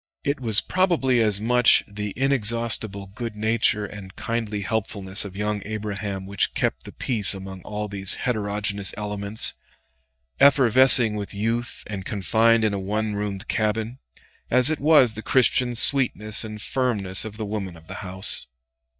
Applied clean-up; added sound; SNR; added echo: neural mask model DeepFilterNet 3.